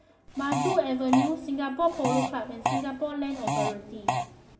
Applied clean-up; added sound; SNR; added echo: none; Fart; 3 dB; reverberation time 2.4 s.